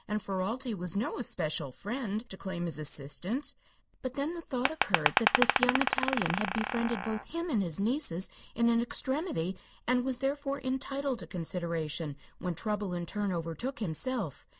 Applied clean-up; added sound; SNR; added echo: none; Glass; -2 dB; none.